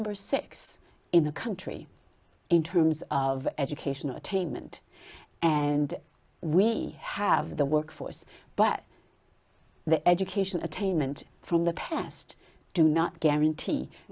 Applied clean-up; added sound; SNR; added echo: none; none; none; none.